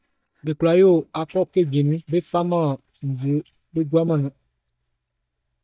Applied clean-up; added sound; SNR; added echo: neural mask model DeepFilterNet 3.